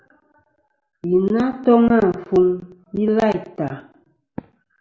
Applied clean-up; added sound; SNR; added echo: none; none; none; none.